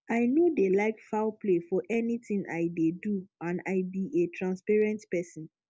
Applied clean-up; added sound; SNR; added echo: none; none; none; none.